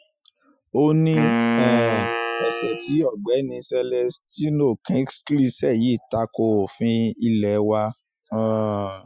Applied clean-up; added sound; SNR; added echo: classical method Wiener filter.